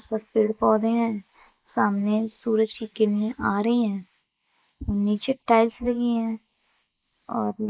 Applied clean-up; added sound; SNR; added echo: neural mask model Resemble Enhance denoiser.